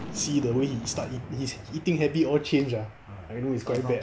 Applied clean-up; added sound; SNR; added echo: none; Boom; 14 dB; none.